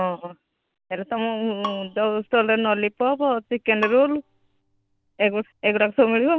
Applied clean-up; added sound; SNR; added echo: none; Bowed string instrument; 17 dB; none.